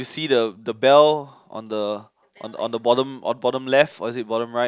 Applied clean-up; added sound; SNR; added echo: none; none; none; none.